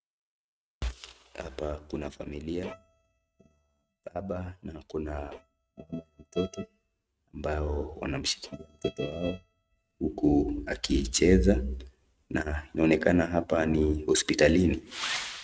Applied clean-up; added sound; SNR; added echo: neural mask model RNNoise.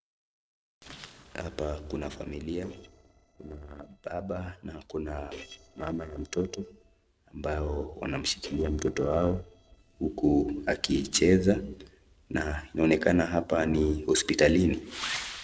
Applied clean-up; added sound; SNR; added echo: neural separator model SepFormer DNS4.